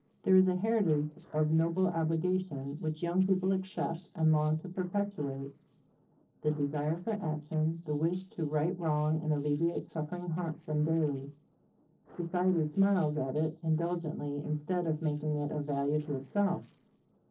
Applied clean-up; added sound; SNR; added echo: neural separator model SepFormer DNS4.